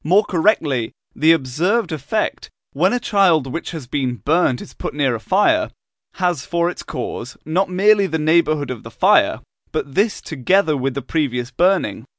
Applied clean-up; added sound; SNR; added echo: none; none; none; none.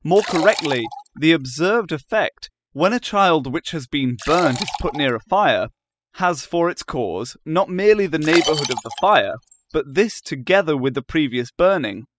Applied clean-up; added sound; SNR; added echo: classical method spectral subtraction.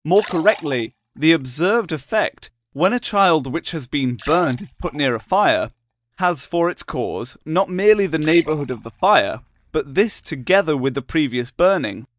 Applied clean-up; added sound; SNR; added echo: neural mask model DeepFilterNet 3.